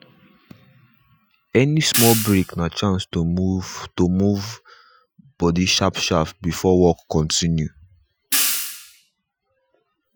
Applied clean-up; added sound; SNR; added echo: classical method Wiener filter.